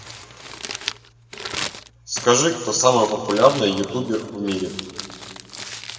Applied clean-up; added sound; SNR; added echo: none; Crumpling, crinkling; 12 dB; reverberation time 2.5 s.